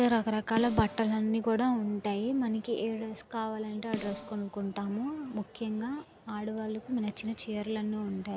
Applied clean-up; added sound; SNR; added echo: none; Snare drum; 13 dB; none.